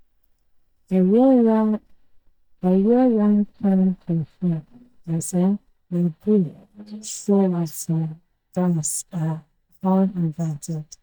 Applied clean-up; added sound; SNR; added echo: neural mask model DeepFilterNet 3.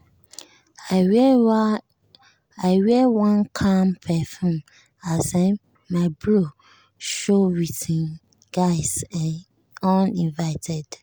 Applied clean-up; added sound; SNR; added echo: none; none; none; none.